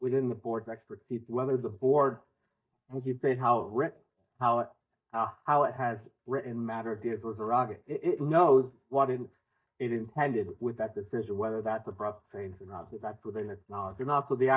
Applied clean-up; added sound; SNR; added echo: neural mask model DeepFilterNet 3.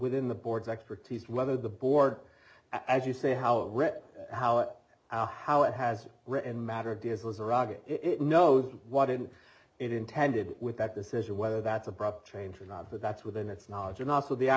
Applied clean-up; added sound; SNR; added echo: none; none; none; none.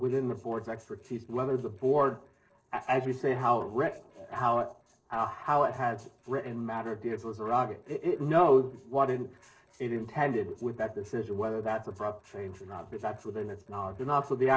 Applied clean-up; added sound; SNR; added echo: neural separator model SepFormer DNS4.